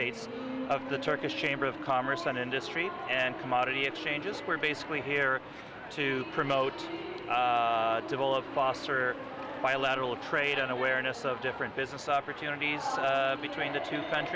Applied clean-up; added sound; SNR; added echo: none; none; none; none.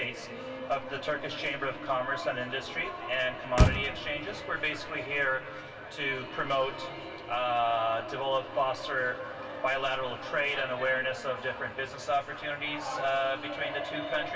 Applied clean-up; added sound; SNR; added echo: none; Motor vehicle (road); 7 dB; reverberation time 2.5 s.